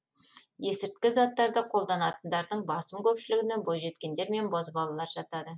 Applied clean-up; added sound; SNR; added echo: none; none; none; none.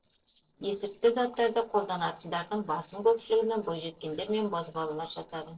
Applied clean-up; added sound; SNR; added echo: neural separator model SepFormer DNS4.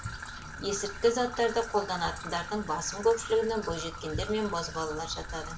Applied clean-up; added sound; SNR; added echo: none; Trickle, dribble / Traffic noise, roadway noise; 9 dB; reverberation time 0.5 s.